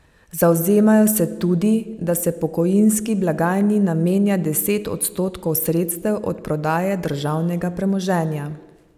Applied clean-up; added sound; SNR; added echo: none; none; none; none.